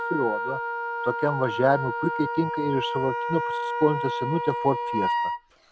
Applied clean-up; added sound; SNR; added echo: none; Wind instrument, woodwind instrument; 2 dB; none.